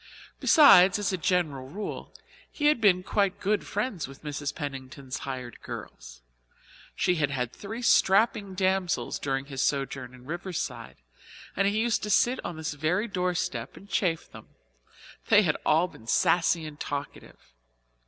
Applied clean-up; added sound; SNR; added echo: none; none; none; none.